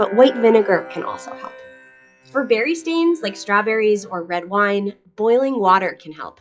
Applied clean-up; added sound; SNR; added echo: classical method WPE with log-MMSE.